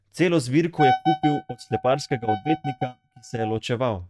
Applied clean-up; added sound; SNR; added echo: neural mask model RNNoise.